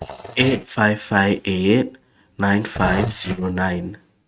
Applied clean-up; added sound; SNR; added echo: neural mask model RNNoise.